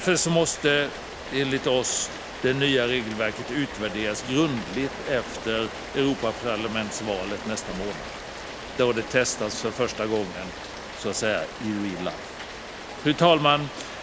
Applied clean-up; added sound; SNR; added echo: none; Rain; 10 dB; none.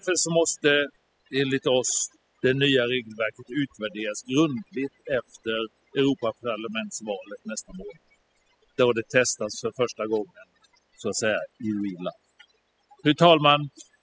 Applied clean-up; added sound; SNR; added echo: classical method spectral subtraction.